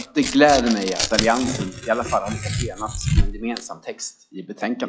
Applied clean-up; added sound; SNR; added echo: classical method log-MMSE.